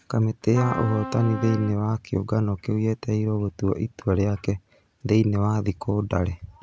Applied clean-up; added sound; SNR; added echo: none; Trumpet; 10 dB; none.